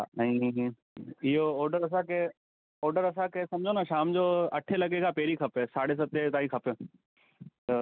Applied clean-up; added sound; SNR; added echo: none; none; none; none.